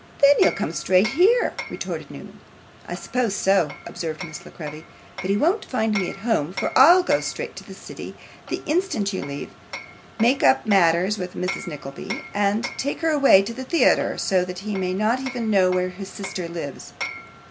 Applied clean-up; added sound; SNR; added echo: none; Hammer; 15 dB; none.